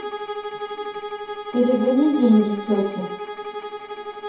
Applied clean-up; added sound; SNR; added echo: none; Bowed string instrument; 9 dB; reverberation time 0.6 s.